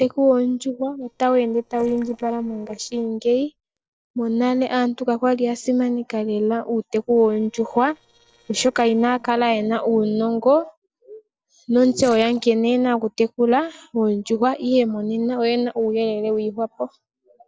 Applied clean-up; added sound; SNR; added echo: neural separator model SepFormer DNS4.